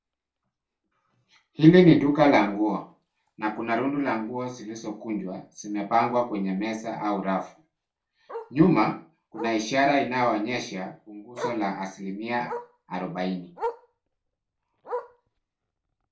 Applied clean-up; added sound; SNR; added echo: none; Bark; 17 dB; reverberation time 0.3 s.